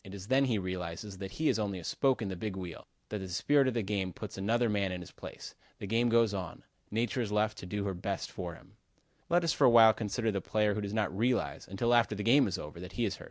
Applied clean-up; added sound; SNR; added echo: none; none; none; none.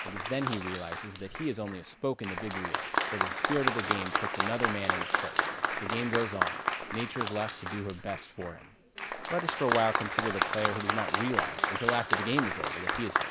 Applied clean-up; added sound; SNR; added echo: none; Applause; -2 dB; none.